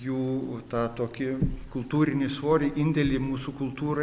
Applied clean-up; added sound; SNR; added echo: none; none; none; none.